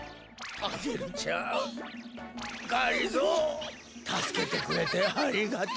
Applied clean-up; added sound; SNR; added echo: none; Sink (filling or washing); 17 dB; none.